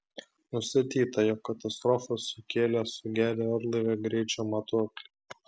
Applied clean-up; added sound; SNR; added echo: none; none; none; none.